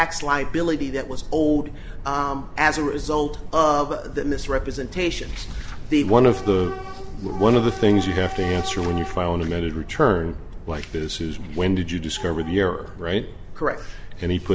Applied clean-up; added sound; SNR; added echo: none; Subway, metro, underground / Train; 13 dB; reverberation time 1.1 s.